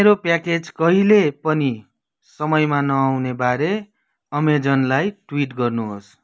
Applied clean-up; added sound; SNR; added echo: none; none; none; none.